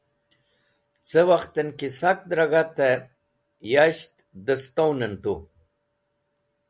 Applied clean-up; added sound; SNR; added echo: none; none; none; none.